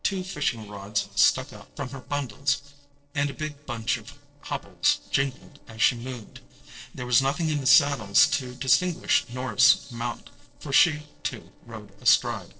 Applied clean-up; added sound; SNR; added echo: neural separator model SepFormer DNS4.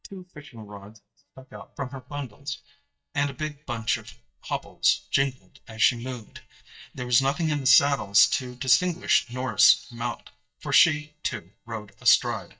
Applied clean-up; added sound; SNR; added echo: neural mask model DeepFilterNet 3.